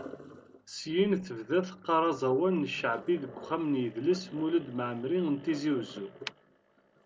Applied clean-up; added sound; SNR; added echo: none; Sink (filling or washing); 19 dB; none.